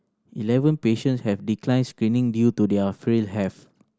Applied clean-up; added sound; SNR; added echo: none; none; none; none.